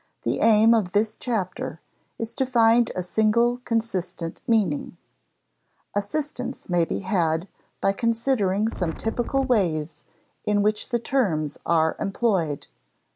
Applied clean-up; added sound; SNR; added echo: none; Wind; 10 dB; none.